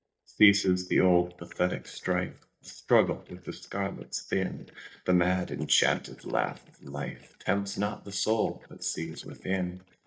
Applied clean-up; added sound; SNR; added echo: neural mask model DeepFilterNet 3.